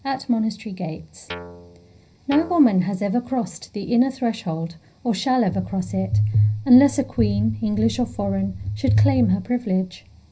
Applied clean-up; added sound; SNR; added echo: none; Guitar; 17 dB; reverberation time 0.4 s.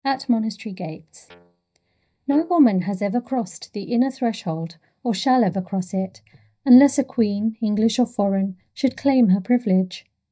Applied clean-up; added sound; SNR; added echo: neural mask model DeepFilterNet 3.